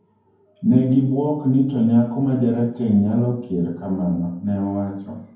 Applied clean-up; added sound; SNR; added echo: none; none; none; reverberation time 0.9 s.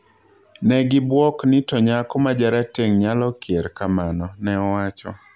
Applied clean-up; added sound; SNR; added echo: none; none; none; none.